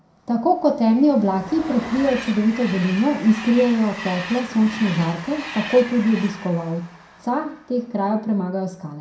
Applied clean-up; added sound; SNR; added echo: none; Train; 15 dB; reverberation time 0.4 s.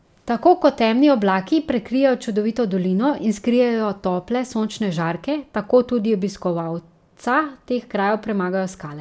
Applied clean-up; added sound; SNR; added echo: none; none; none; none.